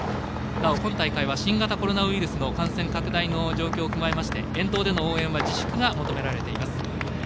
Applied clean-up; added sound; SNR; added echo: none; Thunder; 15 dB; none.